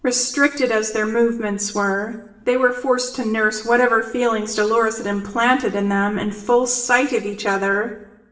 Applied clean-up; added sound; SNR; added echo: none; none; none; reverberation time 0.8 s.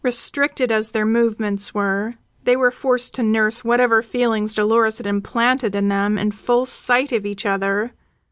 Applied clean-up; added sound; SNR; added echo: none; none; none; none.